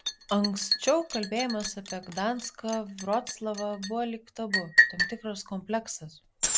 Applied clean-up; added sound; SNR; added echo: none; Liquid; 0 dB; none.